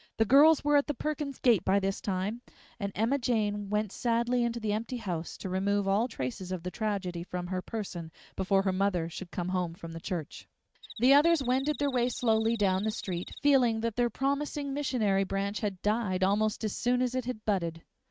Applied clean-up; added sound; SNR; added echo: neural mask model RNNoise.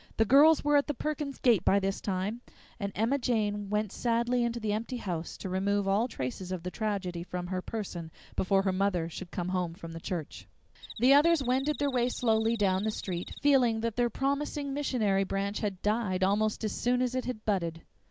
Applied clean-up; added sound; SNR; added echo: none; Cricket; 15 dB; none.